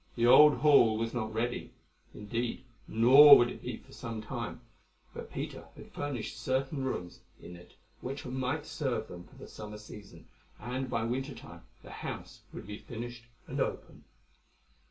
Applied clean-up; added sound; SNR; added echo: none; none; none; reverberation time 0.2 s.